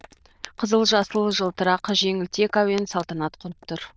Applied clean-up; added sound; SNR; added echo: neural diffusion model UNIVERSE++.